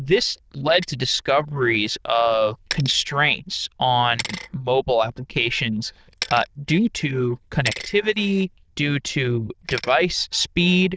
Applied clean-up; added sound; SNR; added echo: neural diffusion model UNIVERSE++.